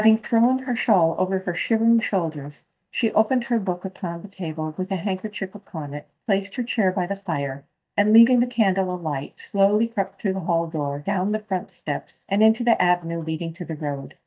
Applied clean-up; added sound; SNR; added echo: neural mask model DeepFilterNet 3.